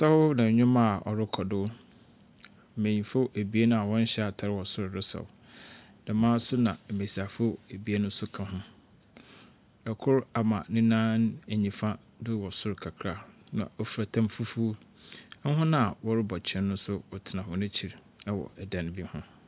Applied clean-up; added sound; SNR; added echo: none; none; none; none.